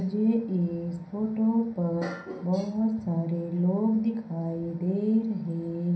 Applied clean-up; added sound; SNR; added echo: none; none; none; reverberation time 0.6 s.